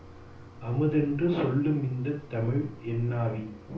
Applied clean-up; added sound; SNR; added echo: none; Mechanisms; 18 dB; reverberation time 0.9 s.